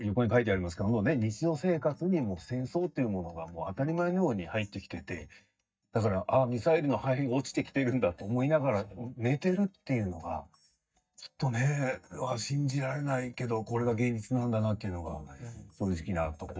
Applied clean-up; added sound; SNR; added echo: neural mask model DeepFilterNet 3.